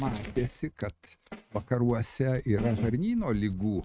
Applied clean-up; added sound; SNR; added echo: neural mask model RNNoise.